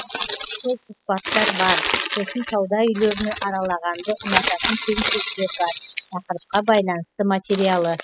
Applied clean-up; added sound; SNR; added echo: classical method spectral subtraction.